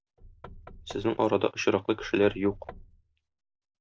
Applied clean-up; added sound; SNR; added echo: none; Knock / Wood; 19 dB; none.